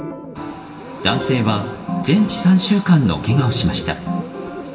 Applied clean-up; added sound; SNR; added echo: none; Bird; 16 dB; reverberation time 1.0 s.